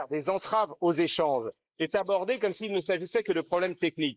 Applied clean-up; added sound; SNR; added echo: neural mask model Resemble Enhance denoiser.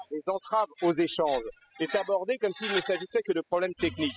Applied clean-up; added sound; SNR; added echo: classical method spectral subtraction.